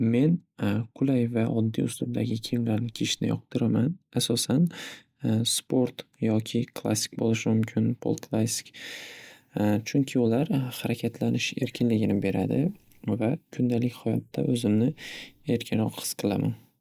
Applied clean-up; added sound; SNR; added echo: neural mask model Resemble Enhance denoiser.